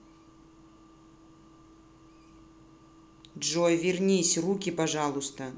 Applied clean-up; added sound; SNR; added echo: none; none; none; none.